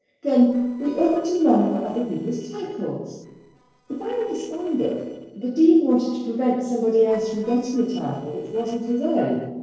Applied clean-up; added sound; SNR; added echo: neural separator model SepFormer DNS4.